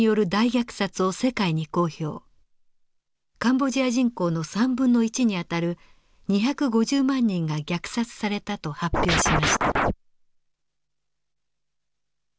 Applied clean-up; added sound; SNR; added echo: none; Scratching (performance technique); -3 dB; none.